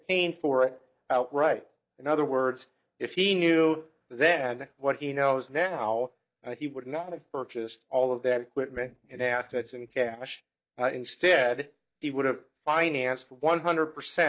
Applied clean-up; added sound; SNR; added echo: neural mask model DeepFilterNet 3.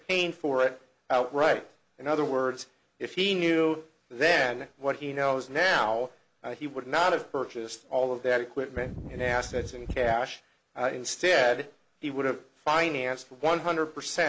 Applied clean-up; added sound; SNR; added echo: none; Wind; 9 dB; none.